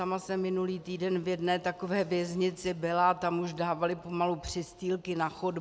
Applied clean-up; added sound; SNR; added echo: none; none; none; none.